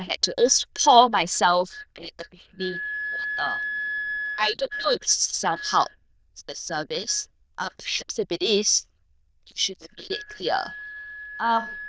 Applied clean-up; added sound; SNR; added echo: neural diffusion model UNIVERSE++.